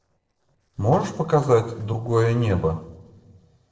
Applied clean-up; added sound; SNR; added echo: neural separator model SepFormer DNS4.